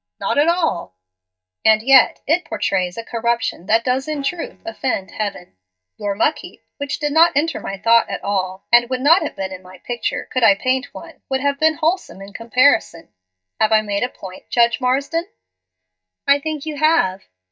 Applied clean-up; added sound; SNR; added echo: neural mask model DeepFilterNet 3.